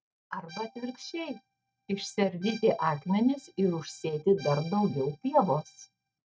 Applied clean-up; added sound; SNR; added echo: neural mask model RNNoise.